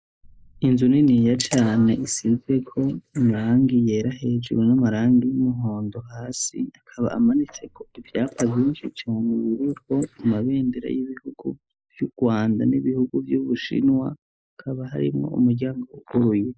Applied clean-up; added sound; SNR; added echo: neural mask model Resemble Enhance denoiser.